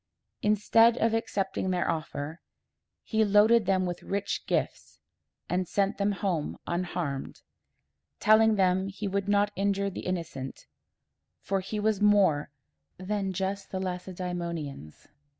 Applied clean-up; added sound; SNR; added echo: none; none; none; none.